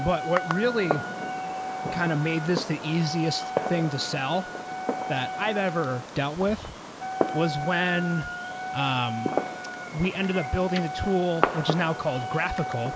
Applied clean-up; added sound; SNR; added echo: none; Wind instrument, woodwind instrument + Fireworks; 4 dB; none.